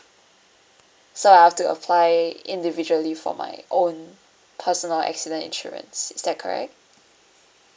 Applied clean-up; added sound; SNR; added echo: none; none; none; none.